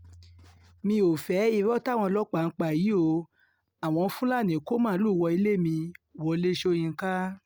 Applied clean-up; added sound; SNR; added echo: none; none; none; none.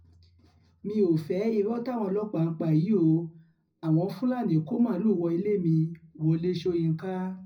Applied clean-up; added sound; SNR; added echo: none; none; none; reverberation time 0.4 s.